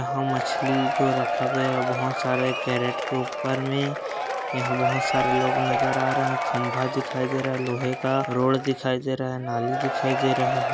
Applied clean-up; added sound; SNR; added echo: none; Applause / Crowd / Cheering; 0 dB; none.